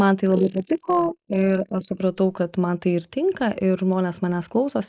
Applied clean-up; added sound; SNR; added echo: neural mask model Resemble Enhance denoiser.